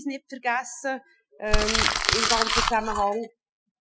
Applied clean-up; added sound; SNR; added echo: classical method Wiener filter.